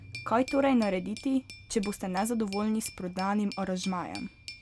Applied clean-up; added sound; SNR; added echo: none; Glass; 17 dB; none.